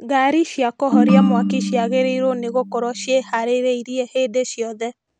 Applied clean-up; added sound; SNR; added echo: none; Ringtone; 0 dB; none.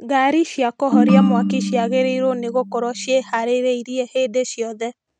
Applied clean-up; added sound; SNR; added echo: neural mask model RNNoise.